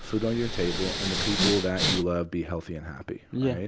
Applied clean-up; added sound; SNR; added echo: none; Respiratory sounds; 2 dB; none.